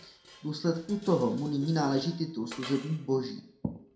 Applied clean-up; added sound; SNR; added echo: none; Dishes, pots, and pans; 17 dB; reverberation time 0.4 s.